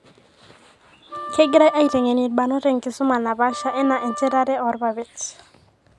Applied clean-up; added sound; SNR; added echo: none; Wind instrument, woodwind instrument; 12 dB; none.